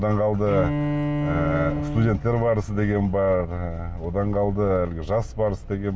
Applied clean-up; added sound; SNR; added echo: none; Bowed string instrument; 4 dB; none.